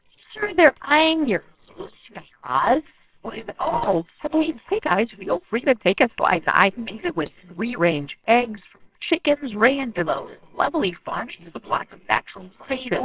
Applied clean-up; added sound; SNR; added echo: neural separator model SepFormer WHAMR!.